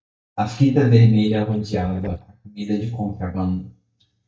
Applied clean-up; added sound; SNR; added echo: neural mask model DeepFilterNet 3.